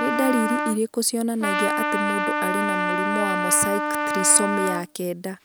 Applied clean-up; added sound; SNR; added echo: none; Trumpet; 0 dB; none.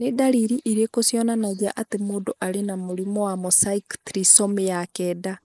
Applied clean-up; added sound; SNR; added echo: neural mask model Resemble Enhance denoiser.